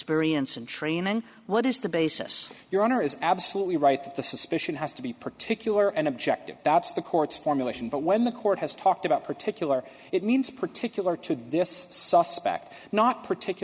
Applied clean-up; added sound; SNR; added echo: none; none; none; none.